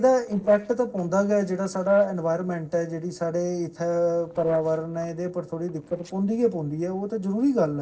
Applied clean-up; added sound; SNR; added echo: neural separator model SepFormer DNS4.